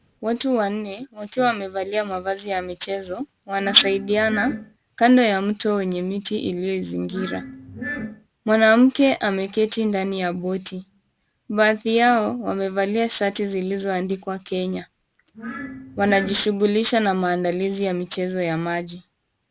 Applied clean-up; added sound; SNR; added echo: none; Glass; 10 dB; none.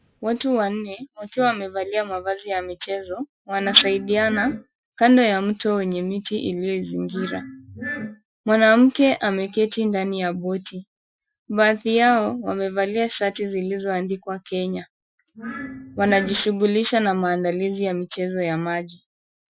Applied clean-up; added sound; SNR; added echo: classical method Wiener filter.